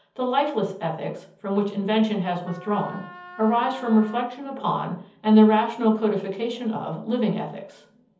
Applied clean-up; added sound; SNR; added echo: none; Wind instrument, woodwind instrument; 19 dB; reverberation time 0.7 s.